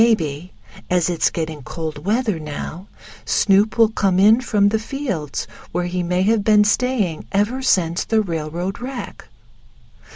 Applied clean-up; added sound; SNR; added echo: none; none; none; none.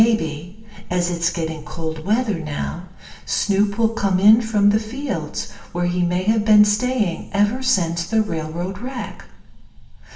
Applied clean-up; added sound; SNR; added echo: none; none; none; reverberation time 0.9 s.